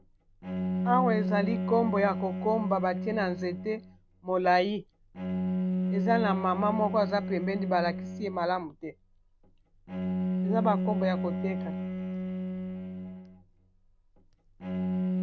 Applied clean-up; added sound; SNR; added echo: none; Bowed string instrument; 1 dB; none.